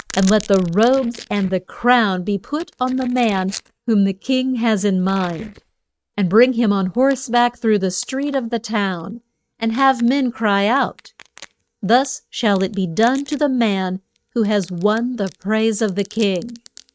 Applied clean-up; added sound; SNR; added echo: neural mask model RNNoise.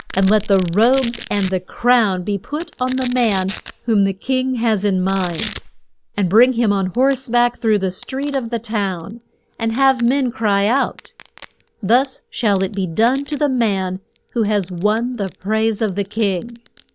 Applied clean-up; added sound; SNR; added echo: none; Domestic sounds, home sounds; 15 dB; none.